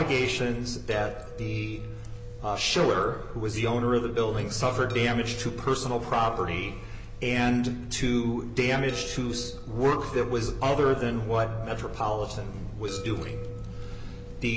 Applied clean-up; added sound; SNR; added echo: none; Chime; 19 dB; none.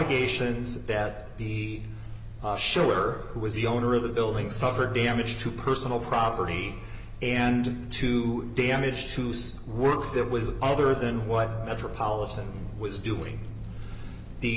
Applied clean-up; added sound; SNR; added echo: none; none; none; none.